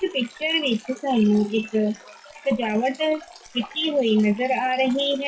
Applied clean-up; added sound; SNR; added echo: classical method WPE with log-MMSE.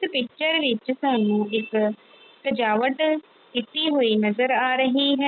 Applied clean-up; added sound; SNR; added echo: none; none; none; none.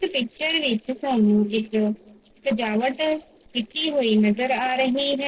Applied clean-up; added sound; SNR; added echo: neural separator model SepFormer DNS4.